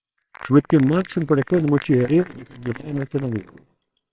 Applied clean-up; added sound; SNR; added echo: neural separator model SepFormer WHAMR!.